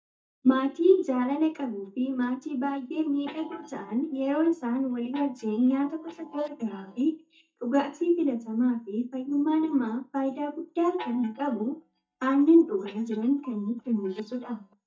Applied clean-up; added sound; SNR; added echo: neural mask model DeepFilterNet 3.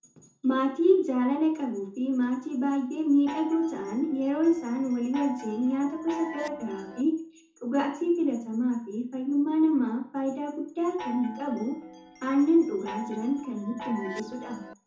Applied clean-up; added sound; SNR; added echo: none; Chime; 14 dB; reverberation time 0.6 s.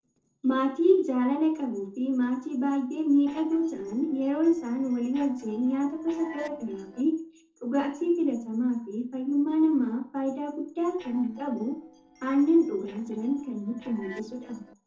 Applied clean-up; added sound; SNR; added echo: neural separator model SepFormer DNS4.